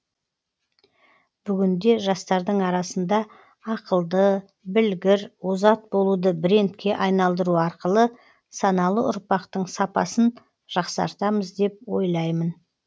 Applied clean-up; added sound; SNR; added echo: none; none; none; none.